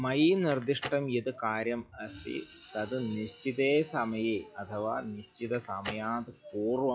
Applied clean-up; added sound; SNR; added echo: classical method log-MMSE.